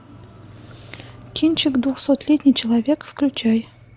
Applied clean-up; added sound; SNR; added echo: none; none; none; none.